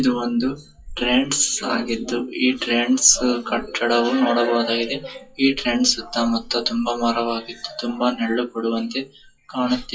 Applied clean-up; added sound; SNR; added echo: classical method WPE with log-MMSE.